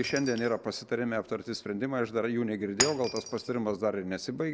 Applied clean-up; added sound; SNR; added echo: none; Shatter; 9 dB; none.